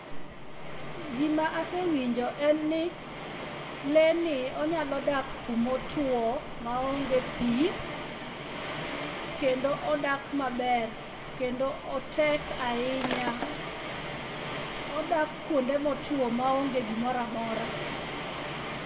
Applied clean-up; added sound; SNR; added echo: none; Shatter; 9 dB; reverberation time 0.9 s.